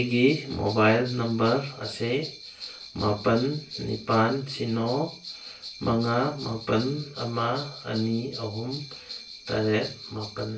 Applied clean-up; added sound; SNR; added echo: none; Bell; 15 dB; reverberation time 0.3 s.